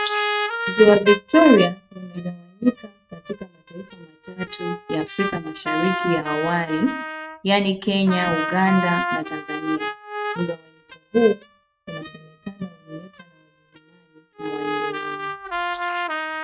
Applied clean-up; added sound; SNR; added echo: neural mask model RNNoise.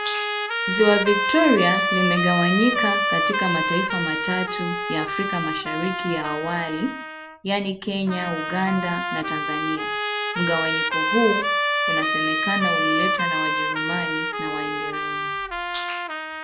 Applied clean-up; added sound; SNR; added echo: none; Trumpet; 0 dB; none.